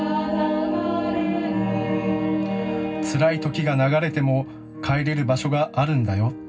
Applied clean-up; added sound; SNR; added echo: none; none; none; reverberation time 0.4 s.